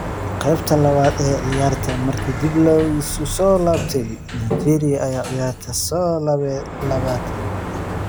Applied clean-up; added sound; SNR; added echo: none; Sliding door; 6 dB; none.